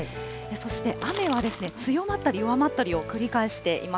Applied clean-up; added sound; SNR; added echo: none; Crackle + Fireworks; 17 dB; none.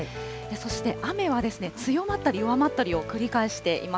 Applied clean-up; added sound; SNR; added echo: none; none; none; none.